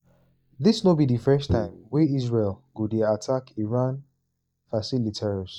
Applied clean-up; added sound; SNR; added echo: neural mask model DeepFilterNet 3.